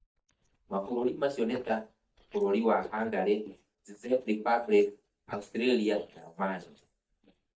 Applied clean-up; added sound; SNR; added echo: neural mask model DeepFilterNet 3.